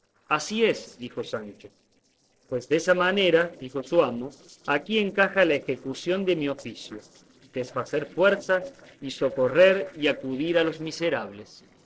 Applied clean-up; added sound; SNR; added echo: neural separator model SepFormer DNS4.